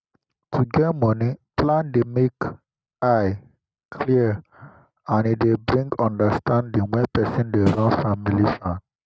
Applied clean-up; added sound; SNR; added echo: neural mask model RNNoise.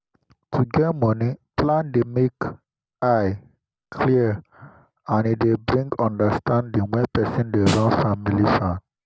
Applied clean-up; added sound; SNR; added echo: none; Snare drum; 8 dB; none.